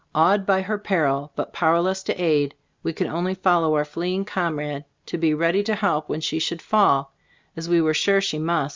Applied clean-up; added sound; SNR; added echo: none; none; none; none.